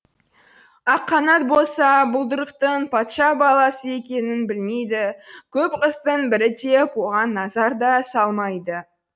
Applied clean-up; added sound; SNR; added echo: none; none; none; none.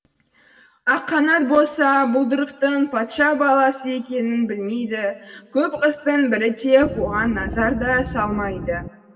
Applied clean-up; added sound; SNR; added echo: none; Wind instrument, woodwind instrument; 10 dB; reverberation time 2.1 s.